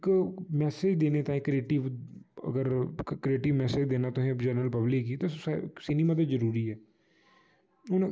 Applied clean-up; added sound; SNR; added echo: none; none; none; none.